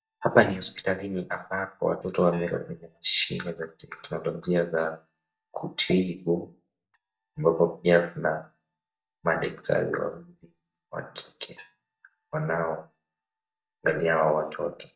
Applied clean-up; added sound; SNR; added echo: neural mask model DeepFilterNet 3.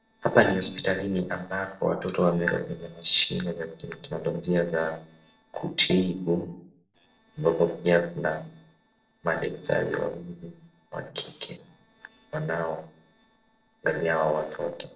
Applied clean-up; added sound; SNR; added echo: neural separator model SepFormer DNS4.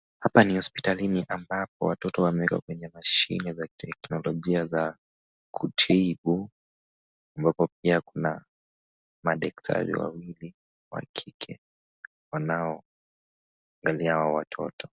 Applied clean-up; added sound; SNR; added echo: none; none; none; none.